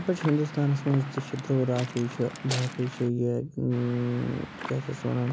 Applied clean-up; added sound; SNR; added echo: none; Waves, surf / Wind; 13 dB; none.